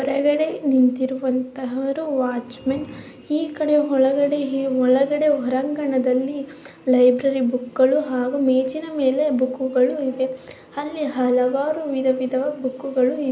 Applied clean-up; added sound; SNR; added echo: none; none; none; none.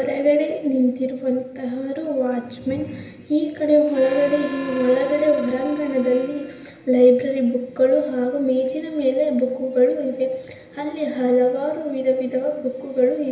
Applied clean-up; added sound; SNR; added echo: none; Harmonica; 16 dB; reverberation time 1.0 s.